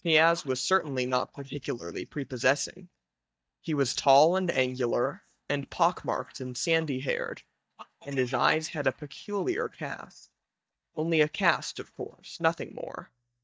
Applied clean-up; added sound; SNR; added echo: neural mask model DeepFilterNet 3.